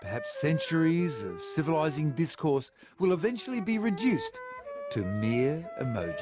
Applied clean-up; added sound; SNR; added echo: none; Wind instrument, woodwind instrument; 11 dB; none.